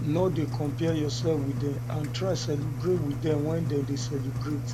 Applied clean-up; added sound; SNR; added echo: none; Engine; 2 dB; none.